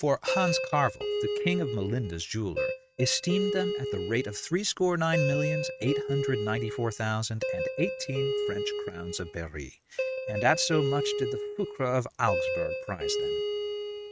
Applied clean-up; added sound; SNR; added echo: neural mask model RNNoise.